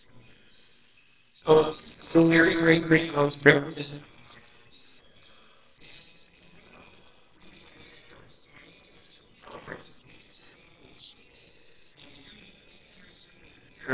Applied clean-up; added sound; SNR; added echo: neural separator model SepFormer WHAMR!.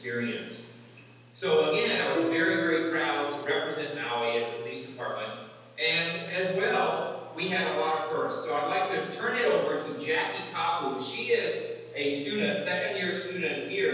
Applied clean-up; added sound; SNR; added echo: none; Piano; 6 dB; reverberation time 1.1 s.